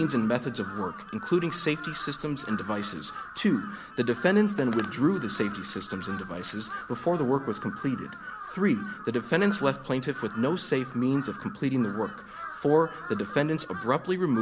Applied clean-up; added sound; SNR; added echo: none; Crow; 13 dB; none.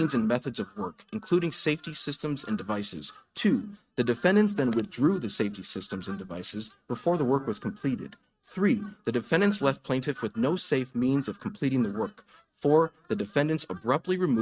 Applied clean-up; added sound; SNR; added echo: neural mask model RNNoise.